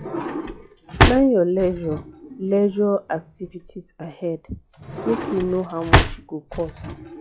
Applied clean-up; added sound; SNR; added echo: classical method log-MMSE.